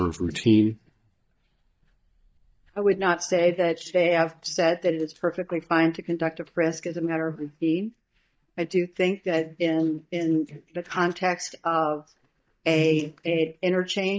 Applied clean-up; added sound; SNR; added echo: neural mask model DeepFilterNet 3.